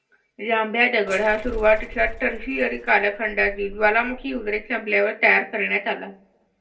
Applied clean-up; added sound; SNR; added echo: none; Bus / Engine; 13 dB; reverberation time 0.2 s.